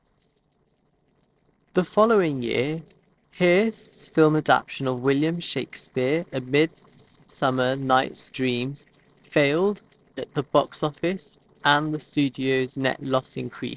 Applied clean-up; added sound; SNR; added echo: neural separator model SepFormer DNS4.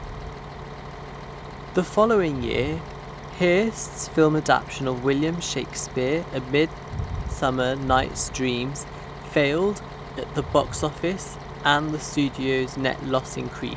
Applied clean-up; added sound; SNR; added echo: none; Bus + Bicycle; 10 dB; none.